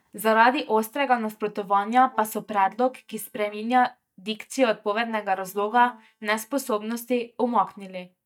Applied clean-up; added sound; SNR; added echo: neural mask model DeepFilterNet 3.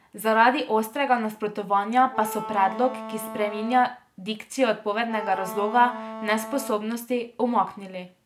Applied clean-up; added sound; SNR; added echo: none; Wind instrument, woodwind instrument; 12 dB; none.